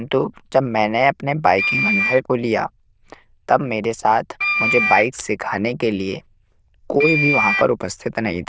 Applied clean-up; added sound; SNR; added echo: neural diffusion model UNIVERSE++.